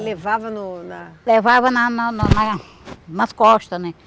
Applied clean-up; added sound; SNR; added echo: none; none; none; none.